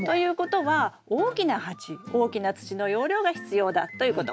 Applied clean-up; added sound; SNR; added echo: none; none; none; none.